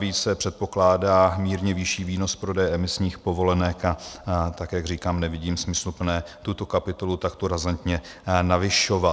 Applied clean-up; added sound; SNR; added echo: none; none; none; none.